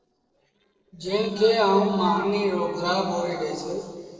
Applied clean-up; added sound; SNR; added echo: neural separator model SepFormer DNS4.